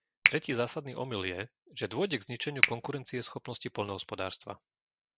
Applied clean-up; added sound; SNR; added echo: none; Finger snapping; 0 dB; none.